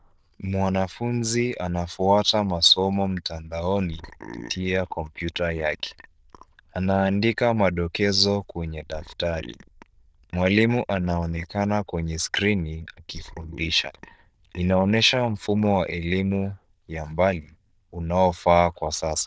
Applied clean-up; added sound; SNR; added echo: neural diffusion model UNIVERSE++.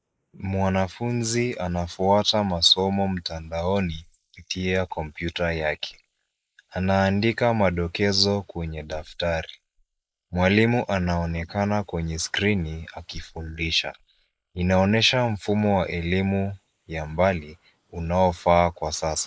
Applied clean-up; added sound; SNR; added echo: neural mask model Resemble Enhance denoiser.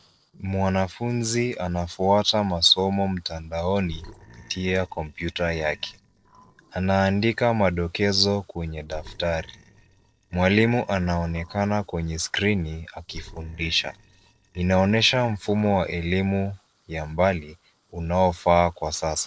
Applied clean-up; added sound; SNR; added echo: neural separator model SepFormer DNS4.